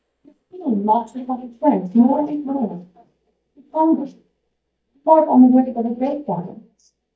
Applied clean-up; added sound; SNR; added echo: neural mask model DeepFilterNet 3.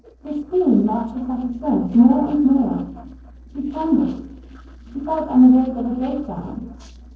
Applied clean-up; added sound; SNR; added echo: neural separator model SepFormer DNS4.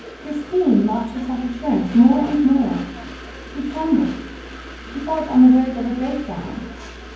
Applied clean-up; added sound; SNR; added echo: none; Train; 17 dB; reverberation time 0.9 s.